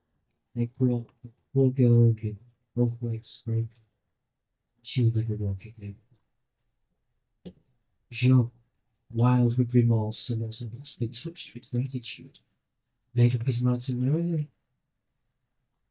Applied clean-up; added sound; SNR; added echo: neural mask model DeepFilterNet 3.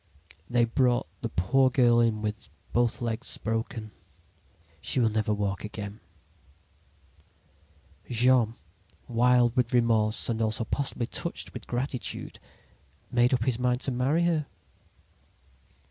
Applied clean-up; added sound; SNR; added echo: none; none; none; none.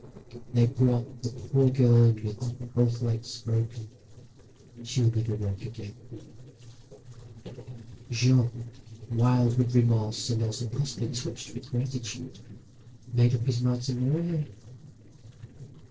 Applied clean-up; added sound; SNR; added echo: neural separator model SepFormer DNS4.